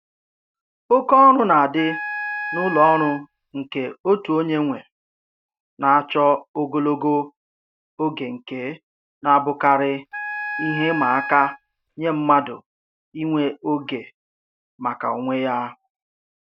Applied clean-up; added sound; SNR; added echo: none; Wind instrument, woodwind instrument; 8 dB; none.